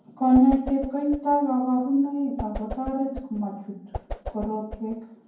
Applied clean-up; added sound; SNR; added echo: none; Whoosh, swoosh, swish; 12 dB; reverberation time 0.9 s.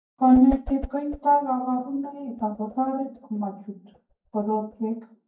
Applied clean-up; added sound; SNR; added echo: neural mask model DeepFilterNet 3.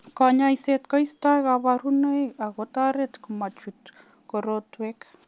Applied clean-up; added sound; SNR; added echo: none; none; none; none.